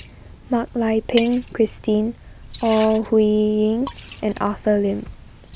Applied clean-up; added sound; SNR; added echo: none; Liquid; 18 dB; none.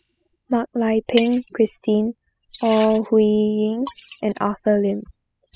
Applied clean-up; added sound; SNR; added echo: classical method spectral subtraction.